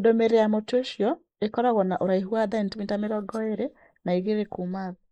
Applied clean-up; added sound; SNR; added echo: neural mask model Resemble Enhance denoiser.